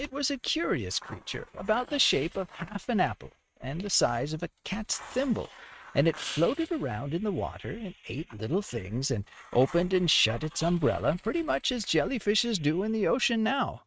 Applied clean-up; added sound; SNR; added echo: neural mask model RNNoise.